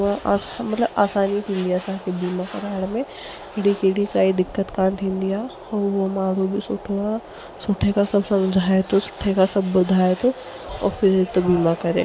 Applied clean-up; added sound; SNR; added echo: none; none; none; none.